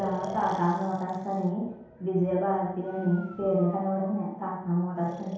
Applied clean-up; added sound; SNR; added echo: none; Breathing; 17 dB; reverberation time 0.9 s.